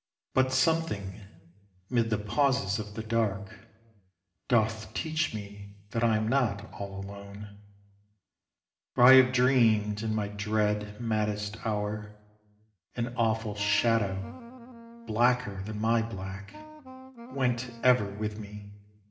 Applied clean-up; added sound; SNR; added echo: none; Wind instrument, woodwind instrument; 15 dB; reverberation time 0.9 s.